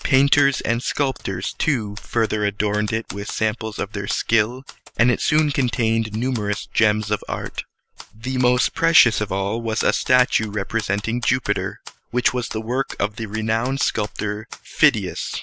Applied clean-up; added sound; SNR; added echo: none; Typewriter; 19 dB; none.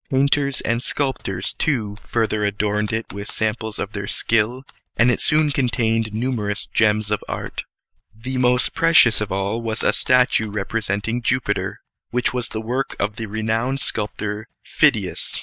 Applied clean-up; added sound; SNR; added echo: neural mask model DeepFilterNet 3.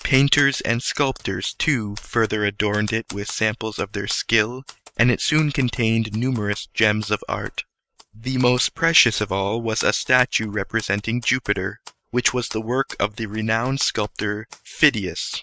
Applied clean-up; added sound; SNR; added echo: neural mask model RNNoise.